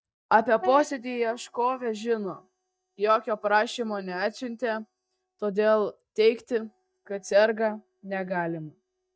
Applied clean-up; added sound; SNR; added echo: neural mask model DeepFilterNet 3.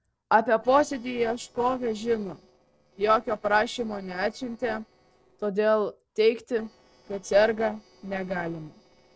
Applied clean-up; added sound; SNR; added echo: neural separator model SepFormer DNS4.